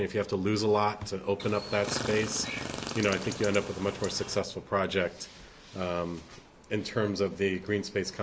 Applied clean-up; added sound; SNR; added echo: none; Chirp, tweet; 7 dB; none.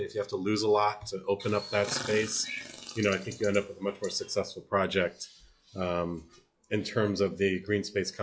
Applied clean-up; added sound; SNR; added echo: classical method log-MMSE.